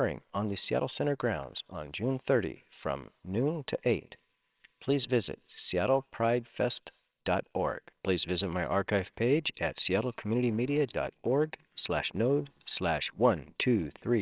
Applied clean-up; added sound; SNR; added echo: neural separator model SepFormer WHAMR!.